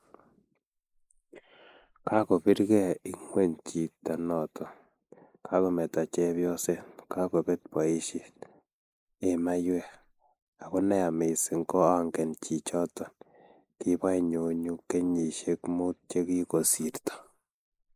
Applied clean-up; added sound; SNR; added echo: neural mask model Resemble Enhance denoiser.